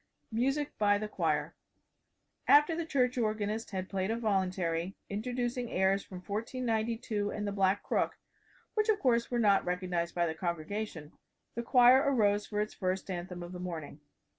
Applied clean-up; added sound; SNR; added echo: none; none; none; none.